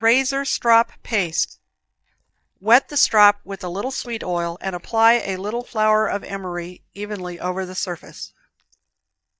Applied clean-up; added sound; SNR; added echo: neural mask model DeepFilterNet 3.